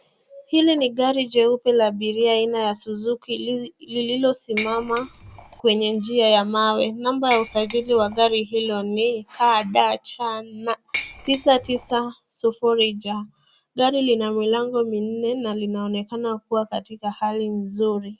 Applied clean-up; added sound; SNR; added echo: none; Dishes, pots, and pans; 3 dB; none.